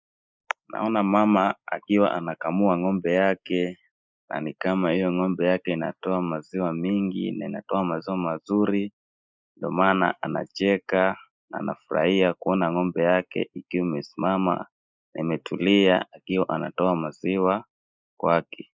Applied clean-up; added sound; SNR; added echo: neural mask model Resemble Enhance denoiser.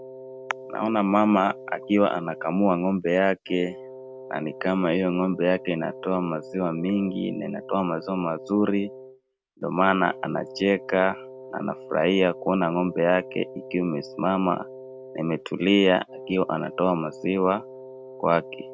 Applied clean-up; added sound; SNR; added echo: none; Wind instrument, woodwind instrument; 16 dB; none.